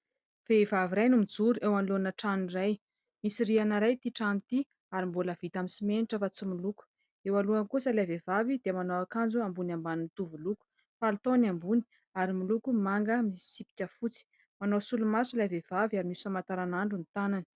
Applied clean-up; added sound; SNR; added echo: none; none; none; none.